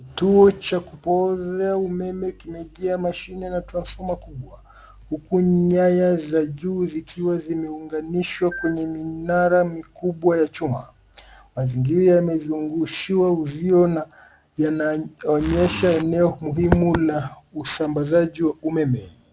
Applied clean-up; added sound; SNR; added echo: none; Zipper (clothing); 8 dB; none.